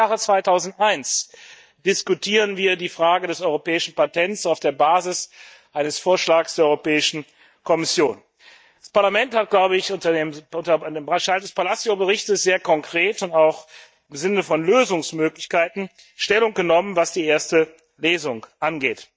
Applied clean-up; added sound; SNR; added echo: neural mask model DeepFilterNet 3.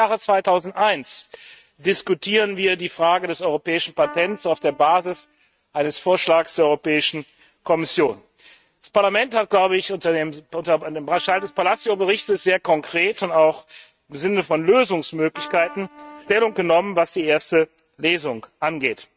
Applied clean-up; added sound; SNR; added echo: neural mask model RNNoise.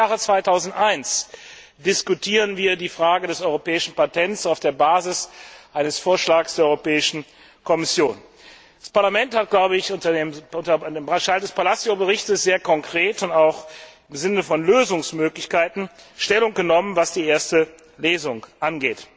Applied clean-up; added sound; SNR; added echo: none; none; none; none.